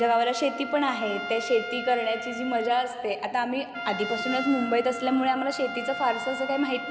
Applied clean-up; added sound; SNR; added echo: none; Trumpet; 9 dB; none.